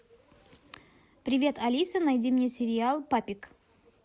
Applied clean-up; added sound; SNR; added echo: none; none; none; none.